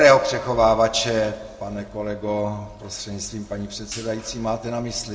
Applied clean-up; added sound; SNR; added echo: none; Hi-hat; 20 dB; reverberation time 1.4 s.